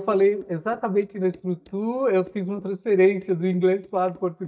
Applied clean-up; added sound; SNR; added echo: neural mask model DeepFilterNet 3.